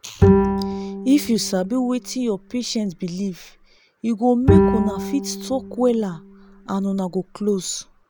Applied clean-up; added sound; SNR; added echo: none; Bowed string instrument; 0 dB; none.